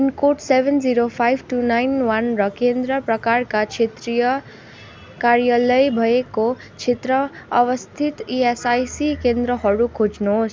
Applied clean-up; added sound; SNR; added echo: none; none; none; none.